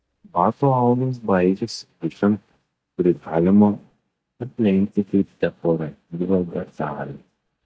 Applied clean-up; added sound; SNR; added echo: neural mask model DeepFilterNet 3.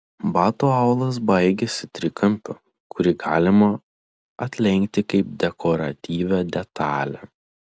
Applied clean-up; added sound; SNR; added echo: none; none; none; none.